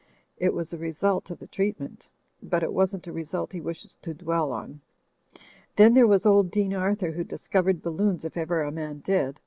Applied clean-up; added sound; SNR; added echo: none; none; none; none.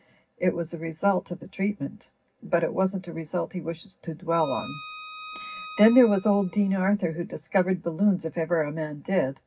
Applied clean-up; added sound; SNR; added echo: none; Bowed string instrument; 16 dB; reverberation time 0.4 s.